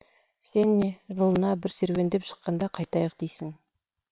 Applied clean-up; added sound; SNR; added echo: neural separator model SepFormer WHAM!.